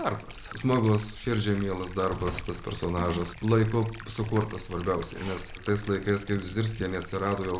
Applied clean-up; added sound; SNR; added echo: none; Slam + Stream; 17 dB; none.